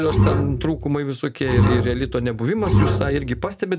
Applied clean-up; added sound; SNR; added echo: none; Bowed string instrument; -2 dB; none.